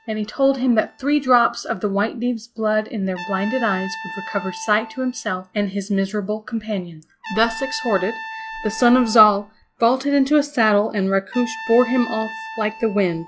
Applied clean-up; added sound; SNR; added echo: classical method log-MMSE.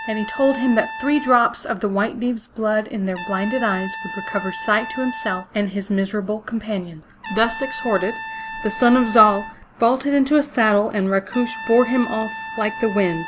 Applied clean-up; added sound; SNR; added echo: none; Trumpet; 13 dB; none.